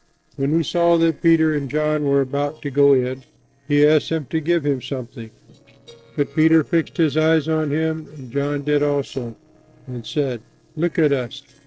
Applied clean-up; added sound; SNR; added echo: neural separator model SepFormer DNS4.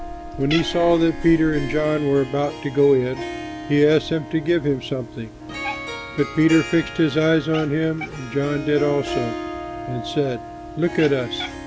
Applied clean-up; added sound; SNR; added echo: none; Harp + Cat; 10 dB; none.